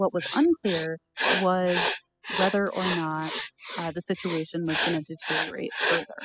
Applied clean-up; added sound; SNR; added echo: classical method spectral subtraction.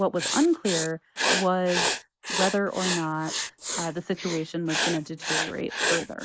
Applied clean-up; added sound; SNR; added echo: neural mask model Resemble Enhance denoiser.